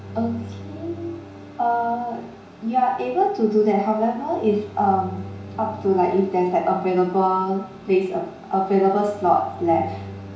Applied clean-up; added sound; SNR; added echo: none; Bowed string instrument; 17 dB; reverberation time 0.6 s.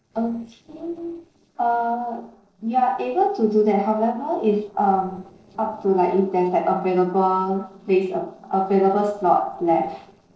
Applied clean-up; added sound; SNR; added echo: neural separator model SepFormer DNS4.